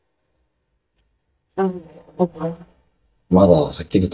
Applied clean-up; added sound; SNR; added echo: neural mask model DeepFilterNet 3.